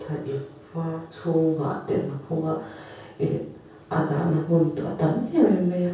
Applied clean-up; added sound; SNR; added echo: none; none; none; reverberation time 0.6 s.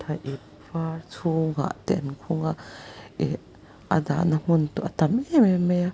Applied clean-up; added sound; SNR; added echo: none; none; none; none.